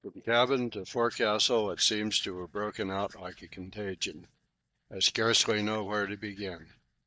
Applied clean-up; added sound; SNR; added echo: neural mask model DeepFilterNet 3.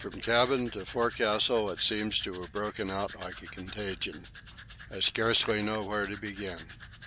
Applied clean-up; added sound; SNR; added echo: none; Domestic sounds, home sounds; 14 dB; none.